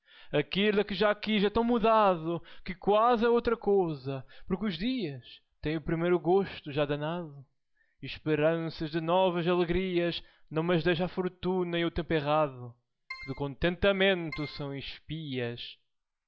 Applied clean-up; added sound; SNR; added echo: none; Keyboard (musical); 14 dB; none.